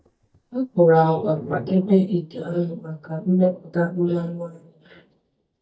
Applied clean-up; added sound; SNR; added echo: neural mask model DeepFilterNet 3.